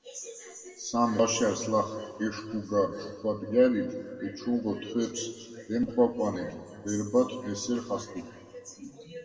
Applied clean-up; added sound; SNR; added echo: none; none; none; reverberation time 1.8 s.